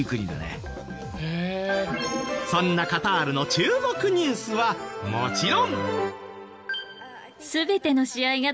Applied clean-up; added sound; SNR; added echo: none; none; none; none.